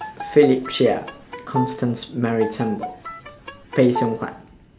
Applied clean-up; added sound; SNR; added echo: none; Bowed string instrument; 11 dB; none.